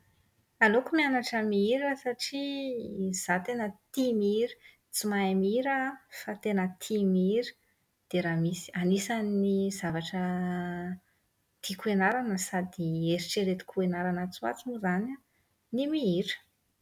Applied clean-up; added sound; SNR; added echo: none; none; none; none.